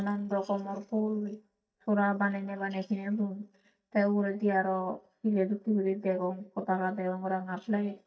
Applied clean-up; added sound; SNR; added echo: neural mask model DeepFilterNet 3.